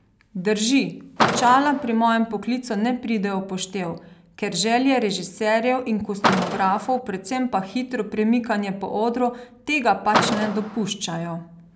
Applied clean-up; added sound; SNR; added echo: none; Car; 4 dB; none.